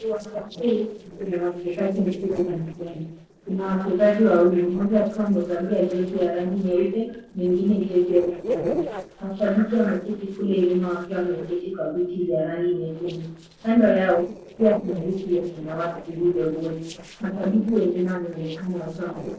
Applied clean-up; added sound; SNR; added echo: neural separator model SepFormer DNS4.